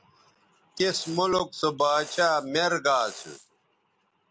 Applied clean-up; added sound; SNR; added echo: none; Mechanisms + Rattle; 19 dB; none.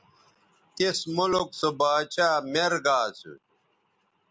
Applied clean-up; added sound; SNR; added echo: none; none; none; none.